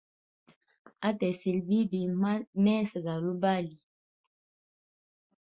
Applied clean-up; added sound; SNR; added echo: none; none; none; none.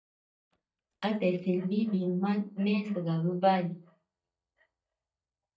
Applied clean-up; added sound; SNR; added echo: neural mask model DeepFilterNet 3.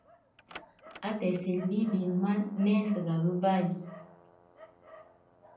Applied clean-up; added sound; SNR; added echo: none; Dog; 20 dB; reverberation time 0.6 s.